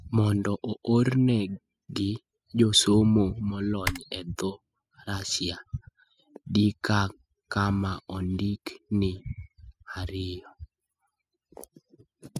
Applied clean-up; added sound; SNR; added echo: classical method spectral subtraction.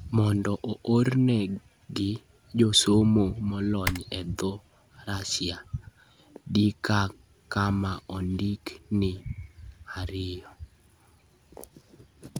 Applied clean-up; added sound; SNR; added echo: none; Typing; 11 dB; none.